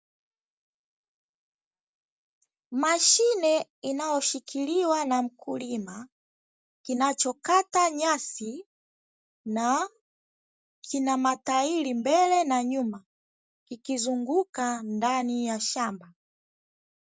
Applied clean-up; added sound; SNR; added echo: none; none; none; none.